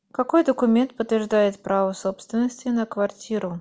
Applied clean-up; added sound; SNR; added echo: none; none; none; none.